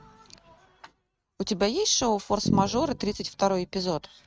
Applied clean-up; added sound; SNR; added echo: neural mask model RNNoise.